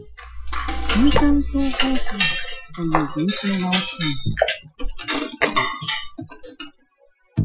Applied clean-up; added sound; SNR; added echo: classical method Wiener filter.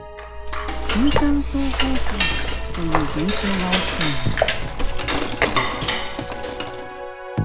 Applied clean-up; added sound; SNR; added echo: none; Cutlery, silverware / Dishes, pots, and pans; -5 dB; none.